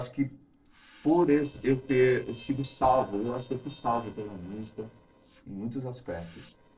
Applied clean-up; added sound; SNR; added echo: neural separator model SepFormer DNS4.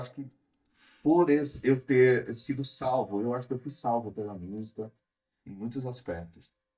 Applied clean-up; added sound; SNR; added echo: neural mask model DeepFilterNet 3.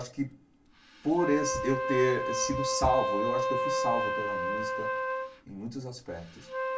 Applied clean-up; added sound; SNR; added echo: none; Wind instrument, woodwind instrument; 0 dB; reverberation time 0.2 s.